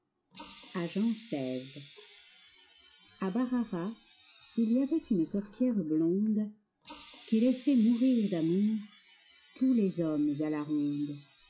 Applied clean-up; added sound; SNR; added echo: classical method log-MMSE.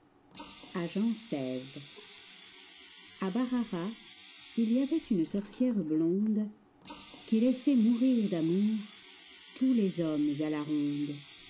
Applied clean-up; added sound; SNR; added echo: none; Water tap, faucet; 13 dB; none.